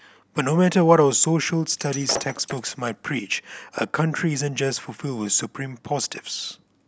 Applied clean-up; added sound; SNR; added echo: none; Shatter; 13 dB; none.